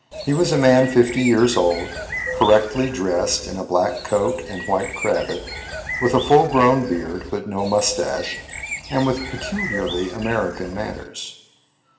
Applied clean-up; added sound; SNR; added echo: none; Bird; 10 dB; reverberation time 0.8 s.